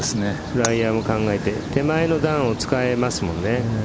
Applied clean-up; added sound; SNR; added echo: none; none; none; none.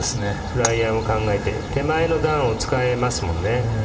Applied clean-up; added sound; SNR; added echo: none; none; none; reverberation time 1.8 s.